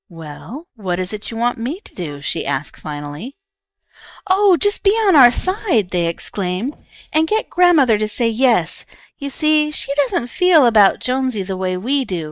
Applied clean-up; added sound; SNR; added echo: neural mask model DeepFilterNet 3.